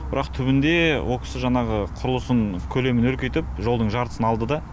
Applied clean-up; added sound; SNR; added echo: none; none; none; none.